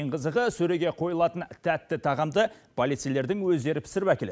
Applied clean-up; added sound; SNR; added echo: none; none; none; none.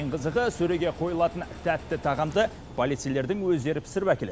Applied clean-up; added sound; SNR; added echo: none; Engine; 15 dB; none.